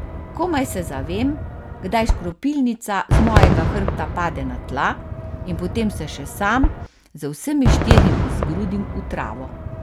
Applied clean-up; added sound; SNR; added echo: none; Fireworks; -2 dB; none.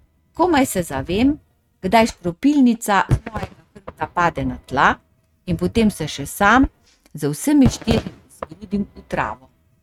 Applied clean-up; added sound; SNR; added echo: neural mask model RNNoise.